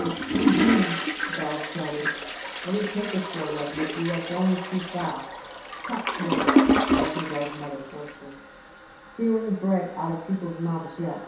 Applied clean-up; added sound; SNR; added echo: none; Toilet flush; -1 dB; reverberation time 0.7 s.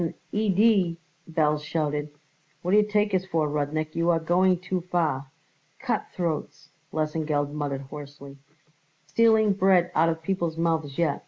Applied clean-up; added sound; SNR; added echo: none; none; none; none.